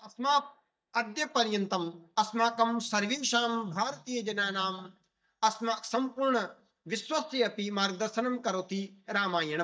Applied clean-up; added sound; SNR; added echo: neural mask model DeepFilterNet 3.